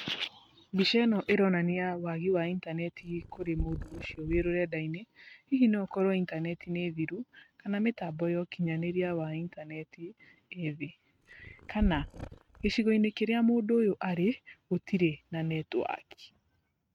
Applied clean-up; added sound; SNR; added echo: neural mask model RNNoise.